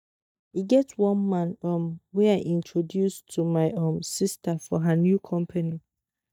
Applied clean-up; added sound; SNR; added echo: neural mask model DeepFilterNet 3.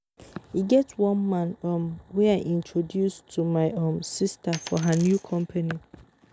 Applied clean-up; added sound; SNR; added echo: none; Coin (dropping); 12 dB; none.